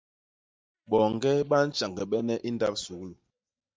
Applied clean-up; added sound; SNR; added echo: neural mask model DeepFilterNet 3.